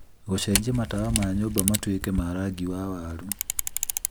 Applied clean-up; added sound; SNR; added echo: none; Camera; 3 dB; none.